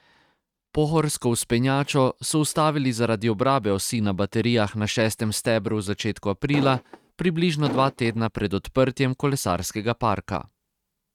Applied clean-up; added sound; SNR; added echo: neural mask model RNNoise.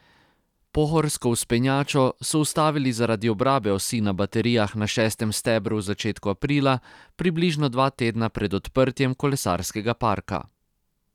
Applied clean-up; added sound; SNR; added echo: none; none; none; none.